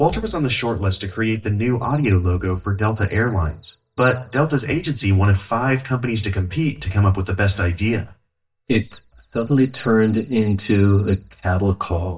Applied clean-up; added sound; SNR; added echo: neural mask model DeepFilterNet 3.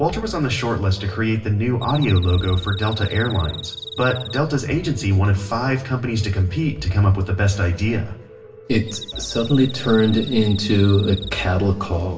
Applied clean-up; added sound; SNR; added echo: none; Cricket; 14 dB; reverberation time 0.7 s.